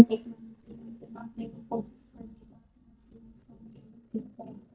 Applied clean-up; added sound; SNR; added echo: neural mask model DeepFilterNet 3.